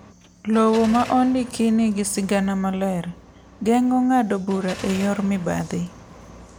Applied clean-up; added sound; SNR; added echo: none; Car; 18 dB; none.